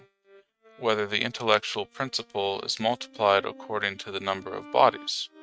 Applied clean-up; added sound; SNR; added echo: neural mask model RNNoise.